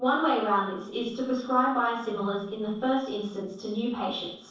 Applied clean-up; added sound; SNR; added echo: neural separator model SepFormer DNS4.